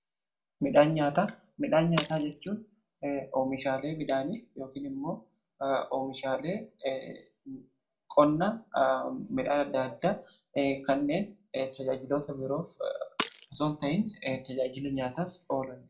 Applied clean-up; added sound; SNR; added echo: none; Shatter; 12 dB; reverberation time 0.2 s.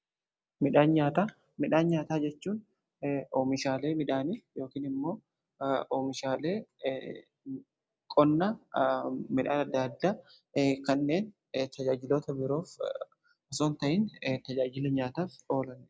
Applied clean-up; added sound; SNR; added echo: none; none; none; none.